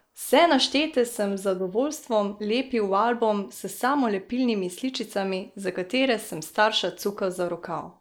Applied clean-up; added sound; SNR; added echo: neural mask model Resemble Enhance denoiser.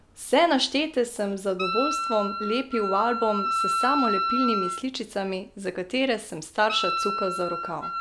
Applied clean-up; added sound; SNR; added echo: none; Wind instrument, woodwind instrument; 4 dB; none.